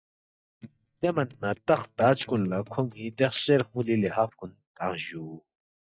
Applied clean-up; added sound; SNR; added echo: neural mask model DeepFilterNet 3.